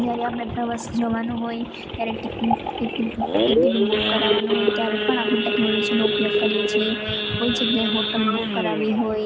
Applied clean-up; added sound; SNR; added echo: none; Idling / Sawing / Accelerating, revving, vroom; -1 dB; none.